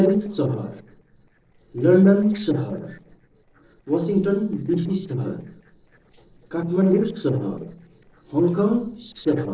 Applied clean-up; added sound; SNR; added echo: neural separator model SepFormer DNS4.